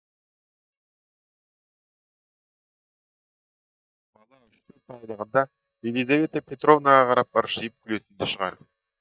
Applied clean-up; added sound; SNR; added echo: neural mask model DeepFilterNet 3.